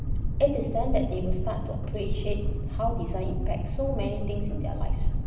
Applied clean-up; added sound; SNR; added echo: none; Boat, Water vehicle; -4 dB; reverberation time 1.1 s.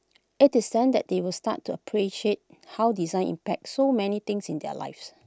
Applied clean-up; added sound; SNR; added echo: none; none; none; none.